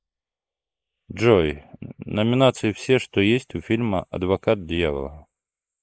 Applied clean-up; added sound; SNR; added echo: neural mask model Resemble Enhance denoiser.